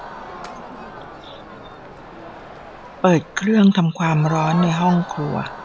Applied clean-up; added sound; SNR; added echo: none; Crowd; 13 dB; none.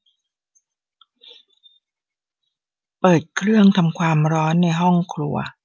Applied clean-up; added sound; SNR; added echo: none; none; none; none.